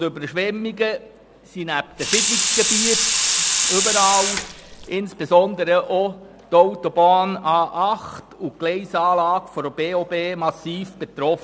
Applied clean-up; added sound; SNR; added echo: none; Sink (filling or washing) / Water tap, faucet; -1 dB; none.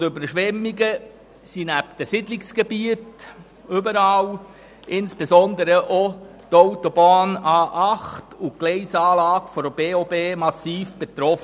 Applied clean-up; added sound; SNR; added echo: none; none; none; none.